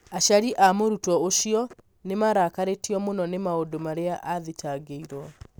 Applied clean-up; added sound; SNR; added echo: none; none; none; none.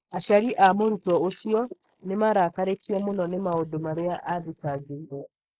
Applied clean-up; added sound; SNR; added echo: neural mask model Resemble Enhance denoiser.